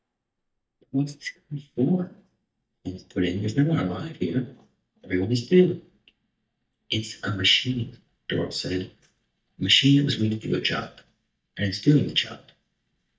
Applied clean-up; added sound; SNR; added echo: neural mask model DeepFilterNet 3.